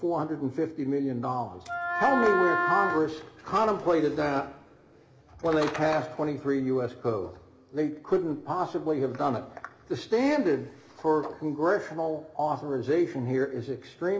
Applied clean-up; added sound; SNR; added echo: none; Wind instrument, woodwind instrument; 0 dB; reverberation time 2.3 s.